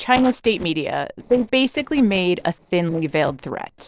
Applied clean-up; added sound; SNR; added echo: neural separator model SepFormer DNS4.